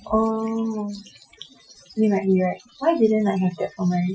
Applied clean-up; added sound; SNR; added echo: classical method Wiener filter.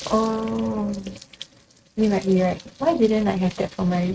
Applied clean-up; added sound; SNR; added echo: neural mask model RNNoise.